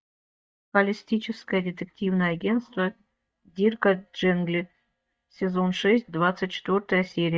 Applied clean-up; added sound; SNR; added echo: neural mask model DeepFilterNet 3.